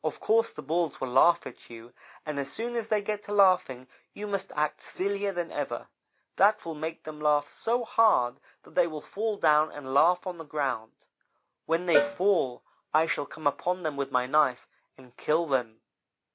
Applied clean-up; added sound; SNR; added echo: none; Cowbell; 5 dB; none.